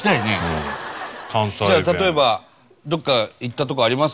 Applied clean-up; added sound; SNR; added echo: none; none; none; none.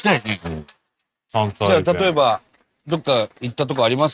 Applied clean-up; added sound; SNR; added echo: neural mask model RNNoise.